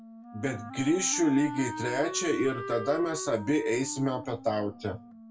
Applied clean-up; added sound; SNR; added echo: none; Wind instrument, woodwind instrument; 11 dB; reverberation time 0.2 s.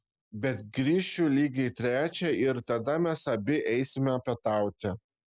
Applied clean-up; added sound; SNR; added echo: none; none; none; none.